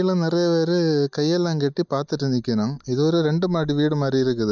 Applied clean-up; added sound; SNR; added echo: neural mask model DeepFilterNet 3.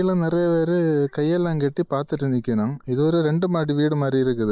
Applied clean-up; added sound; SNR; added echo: neural mask model Resemble Enhance denoiser.